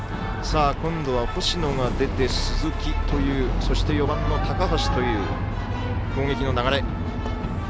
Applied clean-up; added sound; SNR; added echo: none; Engine starting / Motor vehicle (road); 0 dB; none.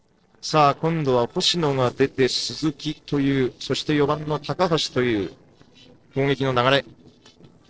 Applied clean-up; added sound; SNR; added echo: neural separator model SepFormer DNS4.